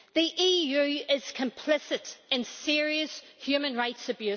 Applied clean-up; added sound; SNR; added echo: none; none; none; none.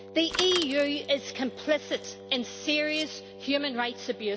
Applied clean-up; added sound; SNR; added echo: none; Bicycle + Wind instrument, woodwind instrument; 12 dB; none.